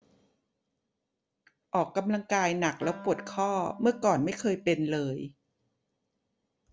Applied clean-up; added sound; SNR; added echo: none; Wind instrument, woodwind instrument; 16 dB; none.